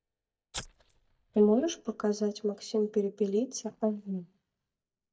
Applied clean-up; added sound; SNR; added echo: neural mask model DeepFilterNet 3.